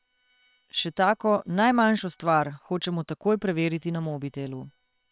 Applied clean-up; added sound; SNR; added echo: neural separator model SepFormer WHAM!.